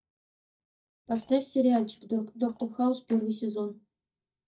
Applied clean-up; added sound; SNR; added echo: neural mask model DeepFilterNet 3.